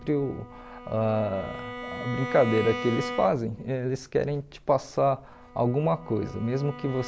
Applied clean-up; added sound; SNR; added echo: none; Bowed string instrument; 11 dB; none.